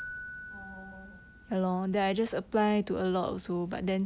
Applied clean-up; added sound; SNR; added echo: none; Keyboard (musical); 18 dB; none.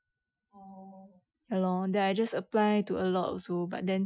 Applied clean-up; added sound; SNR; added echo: classical method Wiener filter.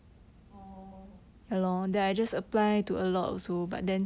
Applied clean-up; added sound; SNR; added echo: none; none; none; none.